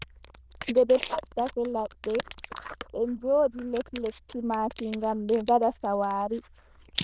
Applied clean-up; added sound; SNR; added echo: neural diffusion model UNIVERSE++.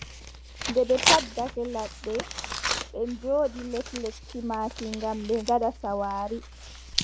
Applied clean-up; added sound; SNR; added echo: none; Tearing; 4 dB; none.